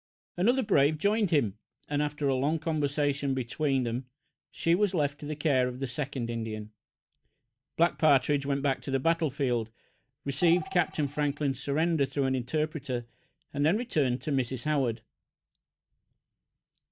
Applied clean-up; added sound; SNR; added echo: neural mask model DeepFilterNet 3.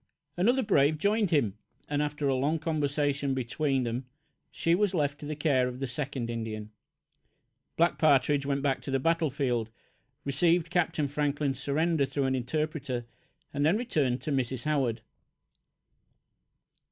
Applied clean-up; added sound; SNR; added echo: none; none; none; none.